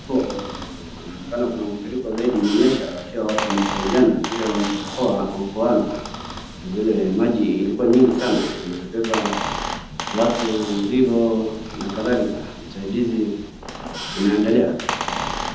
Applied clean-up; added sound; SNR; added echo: none; Squeak; 9 dB; reverberation time 0.8 s.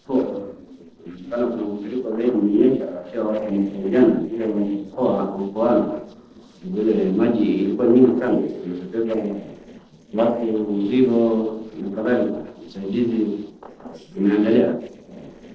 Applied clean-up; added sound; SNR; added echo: neural separator model SepFormer DNS4.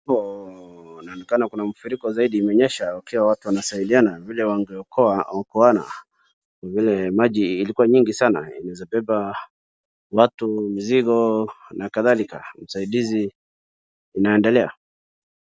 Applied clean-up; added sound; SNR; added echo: none; none; none; none.